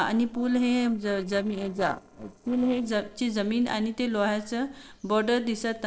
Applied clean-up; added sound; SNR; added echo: neural separator model SepFormer DNS4.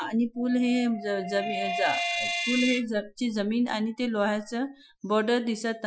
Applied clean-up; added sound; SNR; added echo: classical method Wiener filter.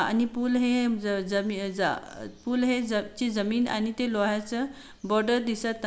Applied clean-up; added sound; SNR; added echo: none; none; none; none.